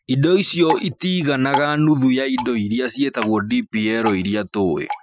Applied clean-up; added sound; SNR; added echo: classical method Wiener filter.